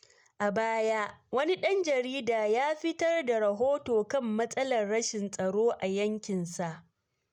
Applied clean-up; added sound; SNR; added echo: none; none; none; none.